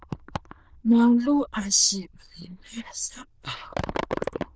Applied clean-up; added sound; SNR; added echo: neural diffusion model UNIVERSE++.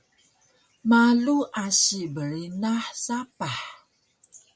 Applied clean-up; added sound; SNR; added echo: none; none; none; none.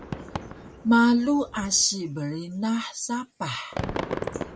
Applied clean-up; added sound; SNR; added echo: none; Fireworks; 10 dB; none.